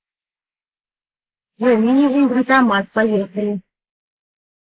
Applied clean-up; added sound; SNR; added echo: neural mask model Resemble Enhance denoiser.